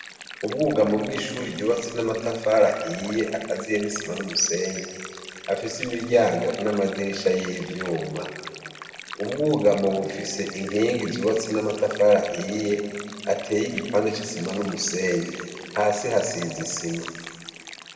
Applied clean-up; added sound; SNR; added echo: none; Stream; 15 dB; reverberation time 2.0 s.